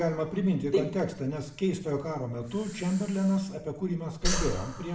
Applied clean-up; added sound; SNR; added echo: none; Breathing; 8 dB; reverberation time 0.6 s.